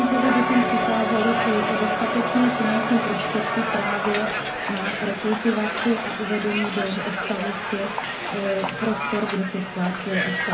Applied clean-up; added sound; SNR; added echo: none; Crowd; 1 dB; reverberation time 0.3 s.